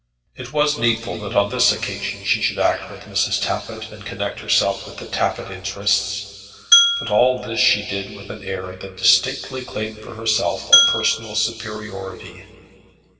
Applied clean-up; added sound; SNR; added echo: none; Glass; -3 dB; reverberation time 2.4 s.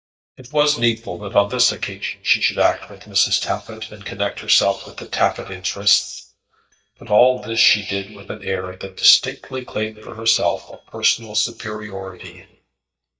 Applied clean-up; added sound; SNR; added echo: neural mask model DeepFilterNet 3.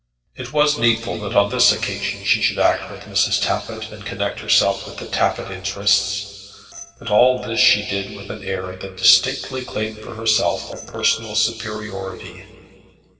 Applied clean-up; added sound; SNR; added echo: neural separator model SepFormer DNS4.